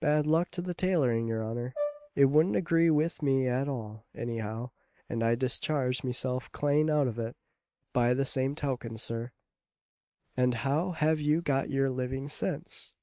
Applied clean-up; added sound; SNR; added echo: neural mask model RNNoise.